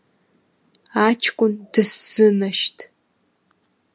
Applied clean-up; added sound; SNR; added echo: none; none; none; none.